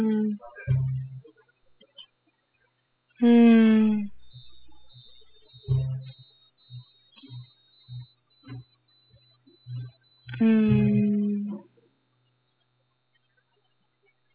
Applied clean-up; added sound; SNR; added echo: classical method spectral subtraction.